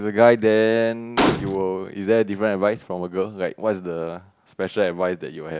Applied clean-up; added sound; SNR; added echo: none; Gunshot, gunfire; 2 dB; none.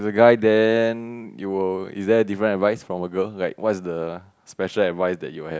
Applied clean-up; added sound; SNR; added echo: none; none; none; none.